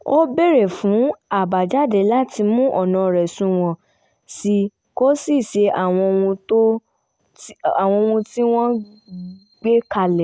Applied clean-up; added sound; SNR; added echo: none; none; none; none.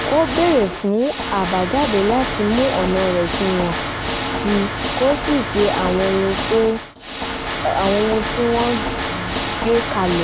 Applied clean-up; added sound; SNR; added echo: none; Water / Mechanisms; 3 dB; none.